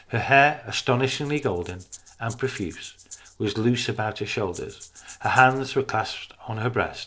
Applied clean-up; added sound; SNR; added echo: neural separator model SepFormer DNS4.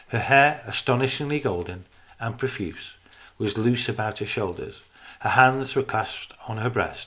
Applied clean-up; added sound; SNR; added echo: neural mask model Resemble Enhance denoiser.